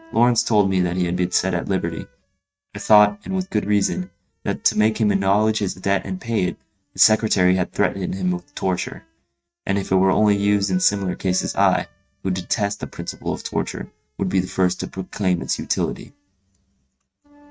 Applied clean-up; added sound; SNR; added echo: neural mask model RNNoise.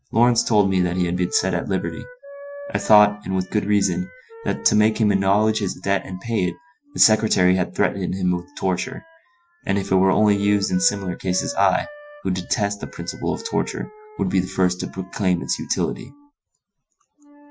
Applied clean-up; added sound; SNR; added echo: classical method Wiener filter.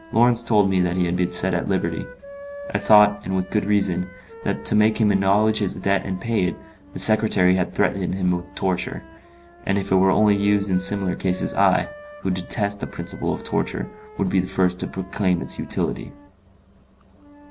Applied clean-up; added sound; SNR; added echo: none; Wind instrument, woodwind instrument; 19 dB; none.